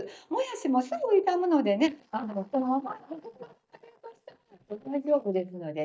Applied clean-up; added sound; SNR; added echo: neural mask model DeepFilterNet 3.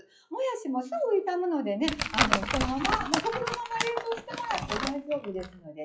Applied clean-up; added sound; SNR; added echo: classical method WPE with log-MMSE.